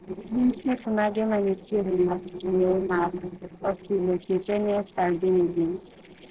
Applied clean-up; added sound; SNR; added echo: neural separator model SepFormer DNS4.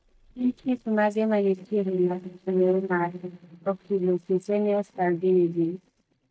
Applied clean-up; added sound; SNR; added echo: neural mask model DeepFilterNet 3.